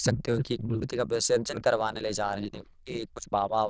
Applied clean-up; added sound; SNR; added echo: neural diffusion model UNIVERSE++.